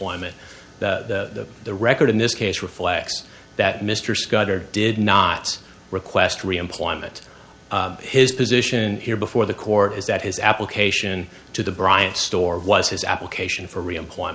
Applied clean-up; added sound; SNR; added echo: none; none; none; none.